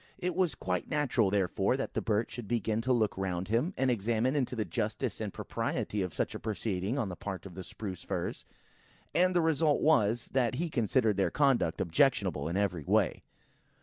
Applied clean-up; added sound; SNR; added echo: none; none; none; none.